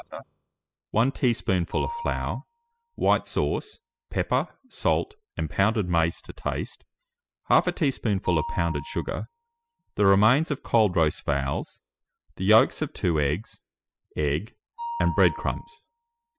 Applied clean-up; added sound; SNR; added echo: classical method spectral subtraction.